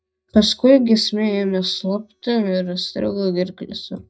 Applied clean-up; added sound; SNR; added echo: neural mask model DeepFilterNet 3.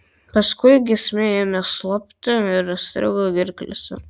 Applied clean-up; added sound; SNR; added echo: none; none; none; none.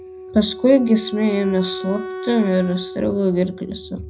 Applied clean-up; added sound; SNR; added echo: none; Wind instrument, woodwind instrument; 12 dB; reverberation time 0.4 s.